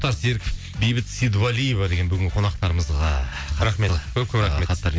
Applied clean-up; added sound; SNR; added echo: none; none; none; none.